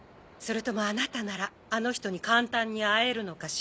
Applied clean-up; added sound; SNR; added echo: none; none; none; none.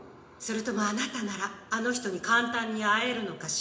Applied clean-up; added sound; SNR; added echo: none; none; none; reverberation time 0.8 s.